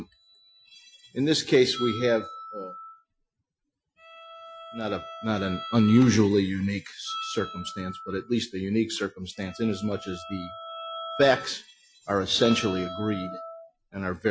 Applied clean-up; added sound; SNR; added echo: classical method Wiener filter.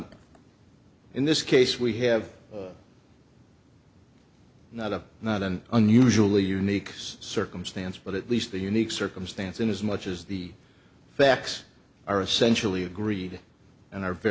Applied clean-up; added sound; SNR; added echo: none; none; none; none.